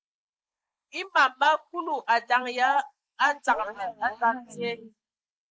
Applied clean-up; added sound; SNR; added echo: neural mask model Resemble Enhance denoiser.